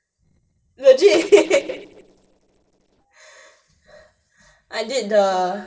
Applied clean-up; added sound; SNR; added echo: neural separator model SepFormer DNS4.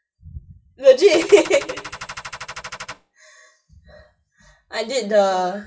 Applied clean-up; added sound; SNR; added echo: classical method WPE with log-MMSE.